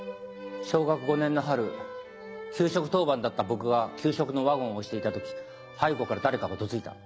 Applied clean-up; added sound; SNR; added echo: none; none; none; none.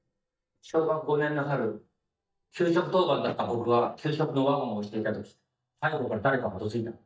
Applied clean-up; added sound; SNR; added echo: neural mask model DeepFilterNet 3.